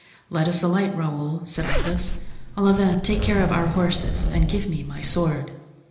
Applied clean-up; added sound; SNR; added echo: none; Zipper (clothing); 2 dB; reverberation time 1.0 s.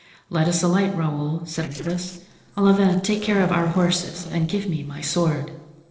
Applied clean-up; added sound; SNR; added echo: neural separator model SepFormer DNS4.